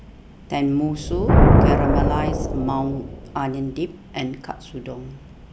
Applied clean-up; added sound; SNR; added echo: none; Thunder; -5 dB; none.